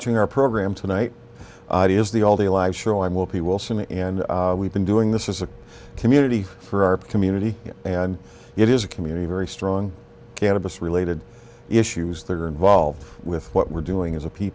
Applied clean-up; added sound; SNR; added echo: none; none; none; none.